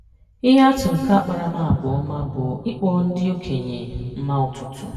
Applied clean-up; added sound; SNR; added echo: none; none; none; reverberation time 2.0 s.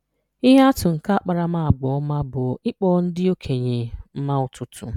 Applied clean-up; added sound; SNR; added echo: none; none; none; none.